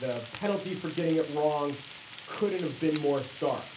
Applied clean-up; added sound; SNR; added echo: none; Frying (food); 9 dB; reverberation time 0.3 s.